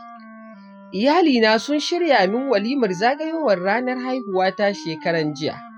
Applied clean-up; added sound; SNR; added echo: classical method Wiener filter.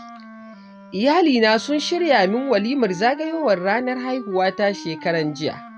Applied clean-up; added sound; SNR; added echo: none; Wind instrument, woodwind instrument; 18 dB; none.